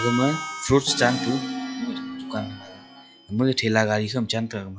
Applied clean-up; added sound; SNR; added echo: classical method log-MMSE.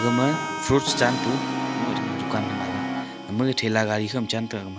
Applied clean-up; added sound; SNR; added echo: none; Brass instrument + Harmonica; 4 dB; none.